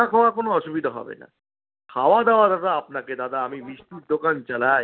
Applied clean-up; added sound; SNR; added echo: none; none; none; none.